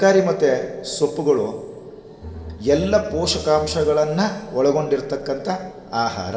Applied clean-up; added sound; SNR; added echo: none; Bowed string instrument; 14 dB; reverberation time 1.8 s.